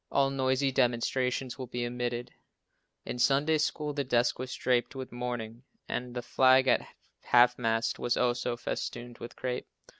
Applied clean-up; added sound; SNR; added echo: none; none; none; none.